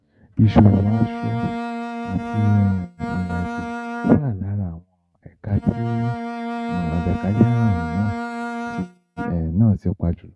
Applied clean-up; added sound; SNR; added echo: neural mask model RNNoise.